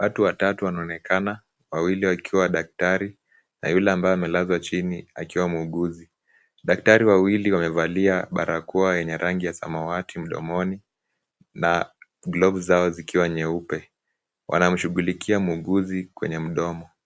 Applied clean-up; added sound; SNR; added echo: none; none; none; none.